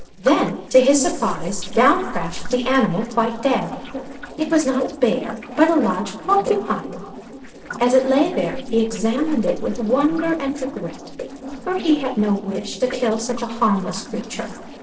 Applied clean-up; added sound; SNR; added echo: neural separator model SepFormer DNS4.